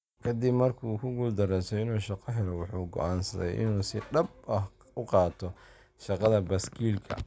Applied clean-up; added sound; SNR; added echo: none; none; none; none.